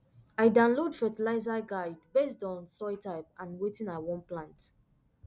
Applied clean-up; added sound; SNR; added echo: none; none; none; none.